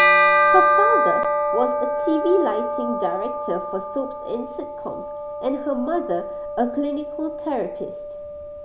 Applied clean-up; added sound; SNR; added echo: none; Bell; -4 dB; none.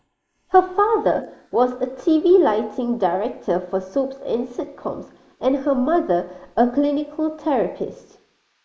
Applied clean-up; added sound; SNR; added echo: neural mask model Resemble Enhance denoiser.